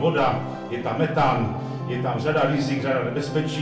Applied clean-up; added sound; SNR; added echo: none; Organ; 7 dB; reverberation time 0.4 s.